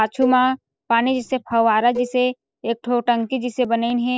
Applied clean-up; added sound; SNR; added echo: neural separator model SepFormer DNS4.